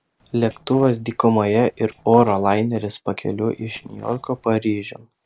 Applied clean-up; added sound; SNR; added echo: neural separator model SepFormer DNS4.